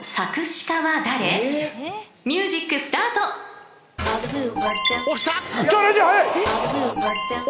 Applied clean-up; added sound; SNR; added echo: none; Chime; 15 dB; none.